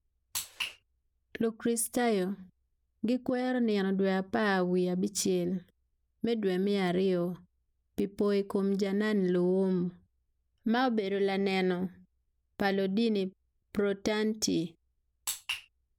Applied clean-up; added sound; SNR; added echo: none; none; none; none.